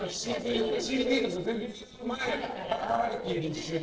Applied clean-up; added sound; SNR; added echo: neural separator model SepFormer DNS4.